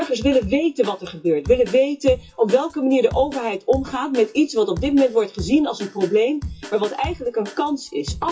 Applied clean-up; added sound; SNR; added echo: classical method WPE with log-MMSE.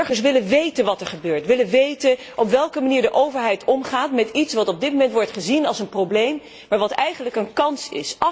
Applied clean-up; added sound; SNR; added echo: none; none; none; none.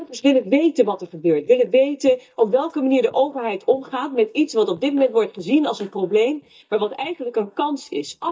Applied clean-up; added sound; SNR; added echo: neural mask model DeepFilterNet 3.